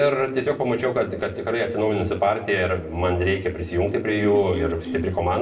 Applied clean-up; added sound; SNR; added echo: none; Cough; 10 dB; reverberation time 0.6 s.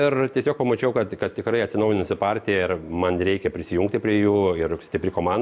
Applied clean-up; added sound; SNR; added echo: none; none; none; none.